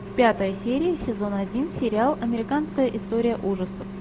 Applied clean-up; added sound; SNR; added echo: none; Engine; 11 dB; none.